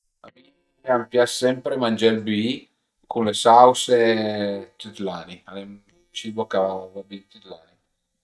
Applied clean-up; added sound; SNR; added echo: neural mask model DeepFilterNet 3.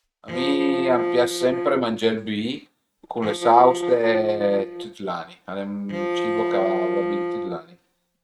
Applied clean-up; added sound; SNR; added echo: neural mask model RNNoise.